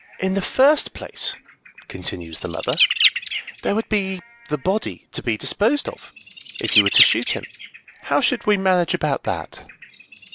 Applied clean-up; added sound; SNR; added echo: none; Bird; 1 dB; none.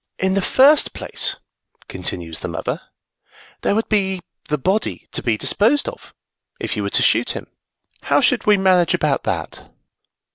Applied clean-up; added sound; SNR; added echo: none; none; none; none.